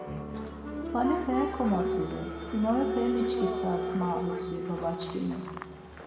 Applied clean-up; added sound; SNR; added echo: none; Applause; 2 dB; reverberation time 1.5 s.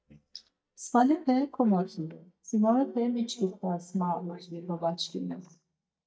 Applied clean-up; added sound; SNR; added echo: neural mask model DeepFilterNet 3.